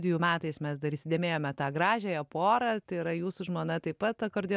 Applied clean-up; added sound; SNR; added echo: none; none; none; none.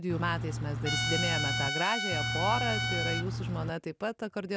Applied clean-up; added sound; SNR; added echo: none; Engine / Truck + Trumpet; -2 dB; none.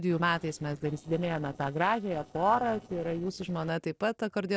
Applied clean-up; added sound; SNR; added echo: neural separator model SepFormer DNS4.